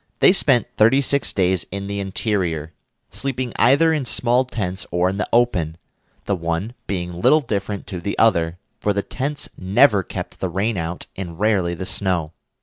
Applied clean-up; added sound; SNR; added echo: none; none; none; none.